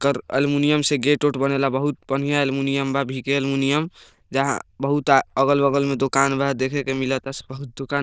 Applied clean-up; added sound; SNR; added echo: neural diffusion model UNIVERSE++.